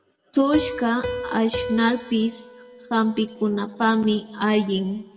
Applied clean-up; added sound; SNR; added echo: none; Piano; 12 dB; reverberation time 1.1 s.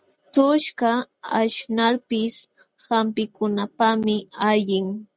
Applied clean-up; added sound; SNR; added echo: none; none; none; none.